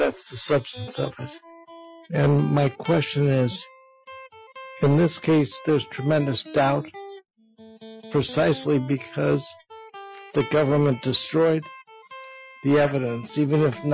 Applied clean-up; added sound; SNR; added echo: classical method Wiener filter.